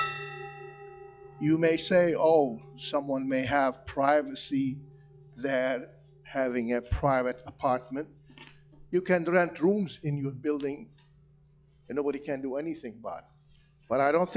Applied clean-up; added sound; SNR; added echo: classical method log-MMSE.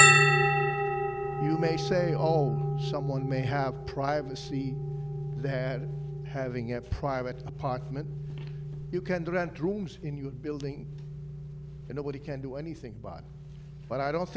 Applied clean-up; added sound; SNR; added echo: none; Bell; -3 dB; none.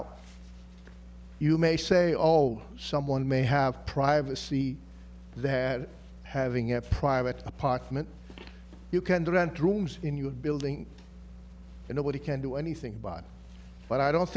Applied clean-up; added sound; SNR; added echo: none; none; none; none.